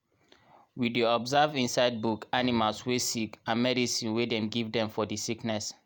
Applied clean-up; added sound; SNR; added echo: none; none; none; none.